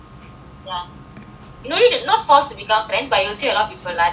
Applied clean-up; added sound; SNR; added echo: none; none; none; none.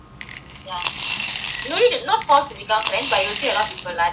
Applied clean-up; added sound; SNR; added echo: none; Coin (dropping) / Glass; 0 dB; none.